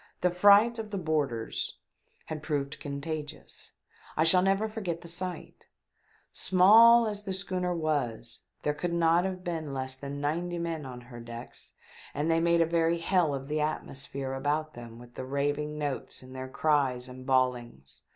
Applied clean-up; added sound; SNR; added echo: none; none; none; none.